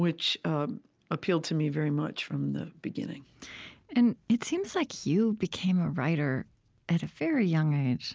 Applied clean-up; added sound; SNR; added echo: none; none; none; none.